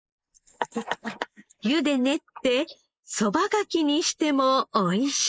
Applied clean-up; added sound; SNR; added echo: neural mask model Resemble Enhance denoiser.